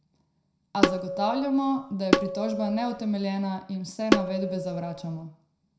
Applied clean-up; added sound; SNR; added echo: none; Tabla; -1 dB; reverberation time 0.5 s.